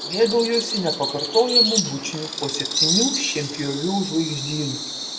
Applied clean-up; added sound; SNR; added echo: none; Bird vocalization, bird call, bird song; 1 dB; reverberation time 0.6 s.